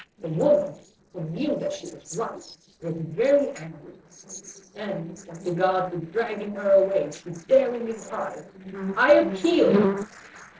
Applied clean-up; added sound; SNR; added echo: neural separator model SepFormer DNS4.